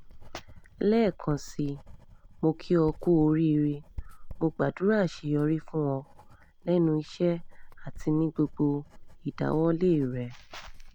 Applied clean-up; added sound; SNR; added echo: none; Writing; 15 dB; none.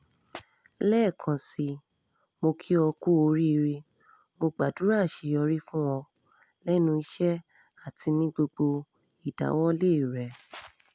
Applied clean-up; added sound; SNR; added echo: none; none; none; none.